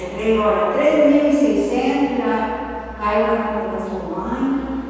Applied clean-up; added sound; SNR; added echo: none; none; none; reverberation time 2.1 s.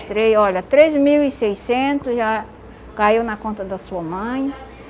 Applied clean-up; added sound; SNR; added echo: none; none; none; none.